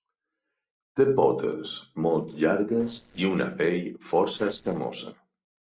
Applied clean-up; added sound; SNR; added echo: neural separator model SepFormer DNS4.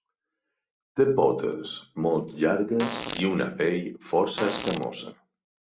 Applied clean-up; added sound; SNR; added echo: none; Fart; 8 dB; none.